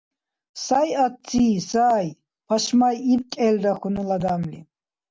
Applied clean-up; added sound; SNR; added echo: none; none; none; none.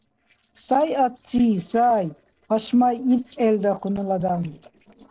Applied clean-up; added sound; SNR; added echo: neural separator model SepFormer DNS4.